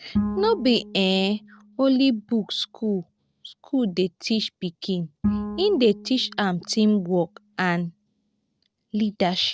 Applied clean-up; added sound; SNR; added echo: neural separator model SepFormer DNS4.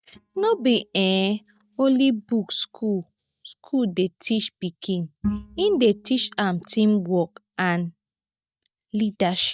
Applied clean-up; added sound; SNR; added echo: neural mask model DeepFilterNet 3.